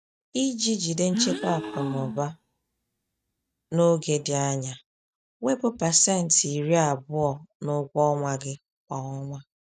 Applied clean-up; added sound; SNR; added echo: neural mask model RNNoise.